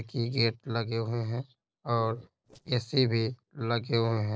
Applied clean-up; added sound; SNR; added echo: neural separator model SepFormer DNS4.